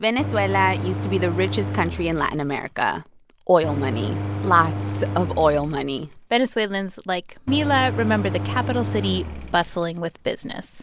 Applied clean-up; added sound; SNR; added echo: none; Engine; 6 dB; none.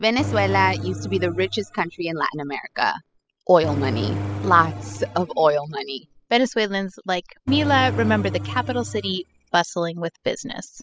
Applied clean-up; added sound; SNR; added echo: classical method spectral subtraction.